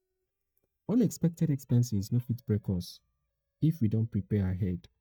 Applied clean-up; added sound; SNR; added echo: neural mask model DeepFilterNet 3.